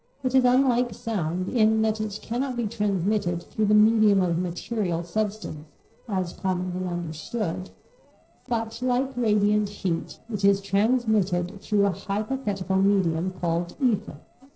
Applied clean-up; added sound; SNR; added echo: neural separator model SepFormer DNS4.